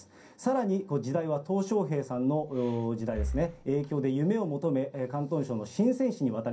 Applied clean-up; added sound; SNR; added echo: none; Breathing; 10 dB; reverberation time 0.3 s.